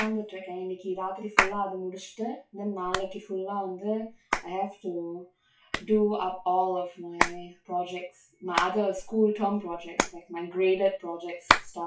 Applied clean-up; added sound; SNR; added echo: classical method WPE with log-MMSE.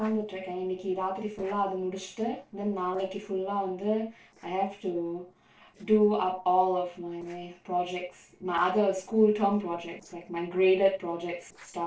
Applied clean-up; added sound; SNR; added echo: neural separator model SepFormer DNS4.